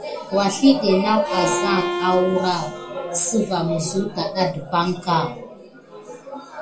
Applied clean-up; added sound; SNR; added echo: none; Bowed string instrument; 8 dB; reverberation time 0.3 s.